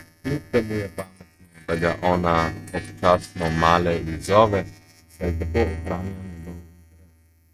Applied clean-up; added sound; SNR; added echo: neural mask model RNNoise.